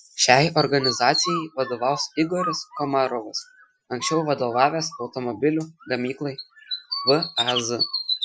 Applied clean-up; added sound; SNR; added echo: classical method Wiener filter.